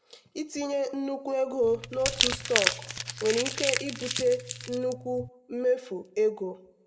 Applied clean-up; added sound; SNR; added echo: none; Crumpling, crinkling; 2 dB; reverberation time 0.6 s.